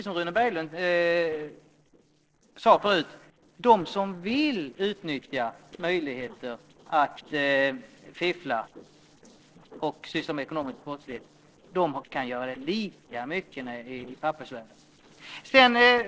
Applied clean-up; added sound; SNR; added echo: neural separator model SepFormer DNS4.